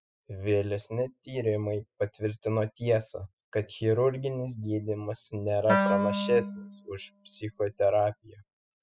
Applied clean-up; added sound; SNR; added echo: classical method spectral subtraction.